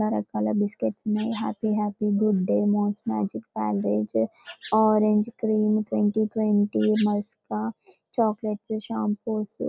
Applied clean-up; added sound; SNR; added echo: none; none; none; none.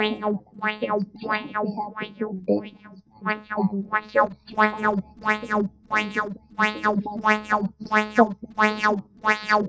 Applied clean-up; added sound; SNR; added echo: neural mask model DeepFilterNet 3.